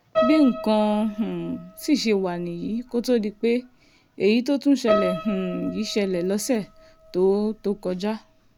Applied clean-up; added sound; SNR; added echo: none; Piano; 9 dB; none.